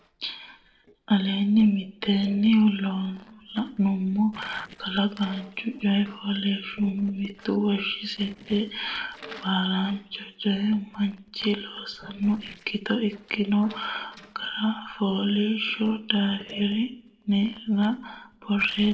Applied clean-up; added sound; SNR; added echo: neural separator model SepFormer DNS4.